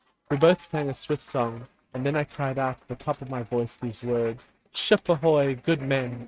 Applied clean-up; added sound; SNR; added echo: neural mask model RNNoise.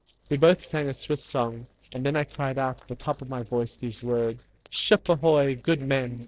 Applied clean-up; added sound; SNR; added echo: neural separator model SepFormer DNS4.